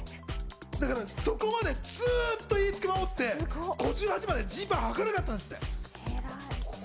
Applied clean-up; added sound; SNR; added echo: none; none; none; none.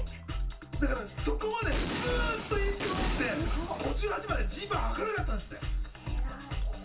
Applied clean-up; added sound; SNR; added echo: none; Explosion; 5 dB; reverberation time 0.2 s.